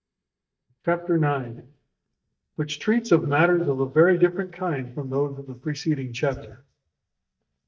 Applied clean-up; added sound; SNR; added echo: neural mask model DeepFilterNet 3.